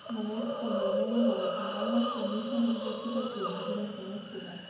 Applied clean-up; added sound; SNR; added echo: none; Hiss; 1 dB; reverberation time 0.9 s.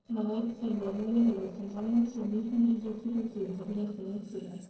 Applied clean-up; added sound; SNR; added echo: neural separator model SepFormer DNS4.